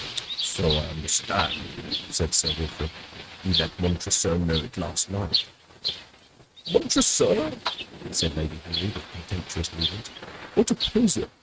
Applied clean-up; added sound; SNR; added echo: neural mask model RNNoise.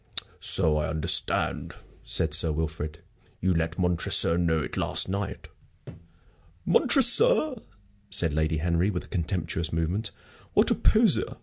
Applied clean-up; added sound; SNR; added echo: none; none; none; none.